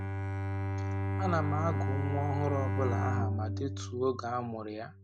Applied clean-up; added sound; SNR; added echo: none; Bowed string instrument; -3 dB; none.